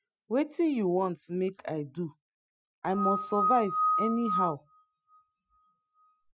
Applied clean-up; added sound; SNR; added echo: classical method Wiener filter.